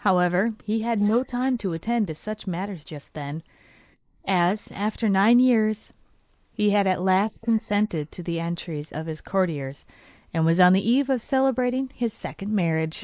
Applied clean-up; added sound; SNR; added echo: neural mask model Resemble Enhance denoiser.